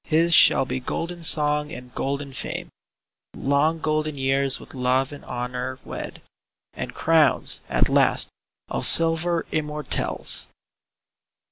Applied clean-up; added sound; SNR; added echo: none; none; none; none.